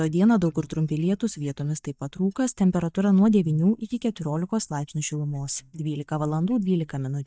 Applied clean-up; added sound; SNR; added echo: neural mask model DeepFilterNet 3.